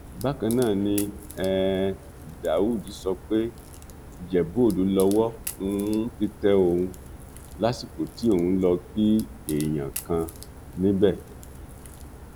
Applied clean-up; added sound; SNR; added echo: none; Crack; 15 dB; none.